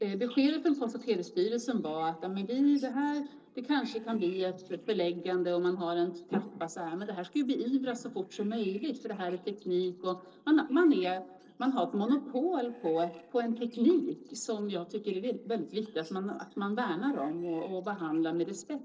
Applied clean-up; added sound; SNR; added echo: neural separator model SepFormer DNS4.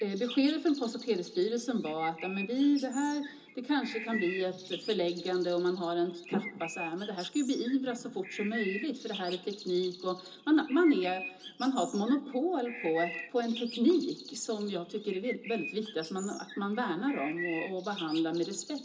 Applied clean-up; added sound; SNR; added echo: none; Bird; 13 dB; reverberation time 0.2 s.